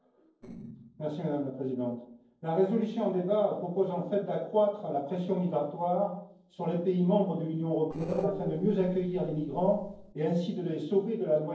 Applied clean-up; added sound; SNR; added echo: neural separator model SepFormer DNS4.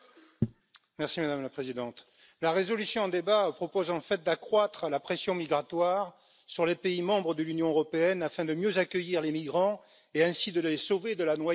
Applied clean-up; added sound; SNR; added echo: none; none; none; none.